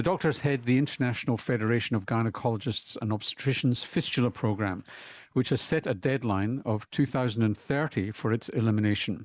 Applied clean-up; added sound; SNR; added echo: neural mask model Resemble Enhance denoiser.